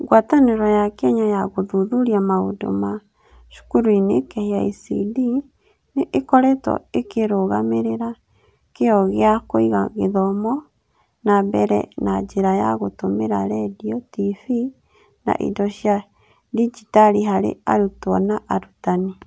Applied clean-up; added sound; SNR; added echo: none; none; none; none.